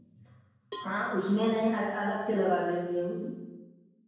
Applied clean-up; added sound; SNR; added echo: none; Cowbell; 17 dB; reverberation time 1.0 s.